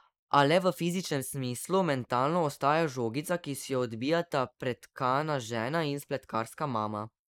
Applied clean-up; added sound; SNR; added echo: neural mask model Resemble Enhance denoiser.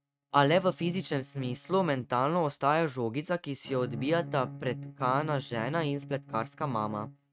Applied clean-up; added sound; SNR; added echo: neural mask model RNNoise.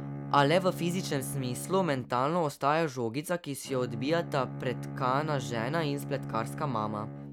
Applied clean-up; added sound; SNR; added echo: none; Bowed string instrument; 9 dB; none.